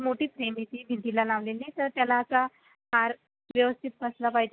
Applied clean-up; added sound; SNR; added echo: none; none; none; none.